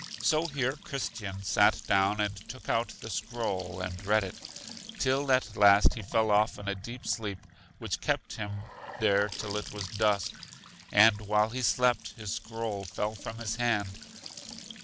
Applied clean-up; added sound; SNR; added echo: none; Trickle, dribble / Bathtub (filling or washing) / Sink (filling or washing) / Gurgling / Splash, splatter; 16 dB; none.